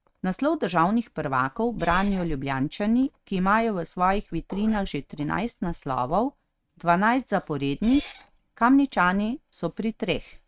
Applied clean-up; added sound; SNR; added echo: neural mask model RNNoise.